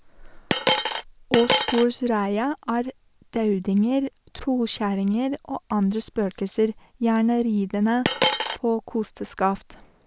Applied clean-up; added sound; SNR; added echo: none; Coin (dropping); -1 dB; none.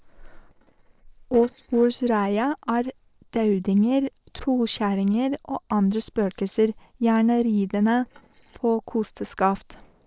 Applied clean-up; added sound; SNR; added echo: neural separator model SepFormer DNS4.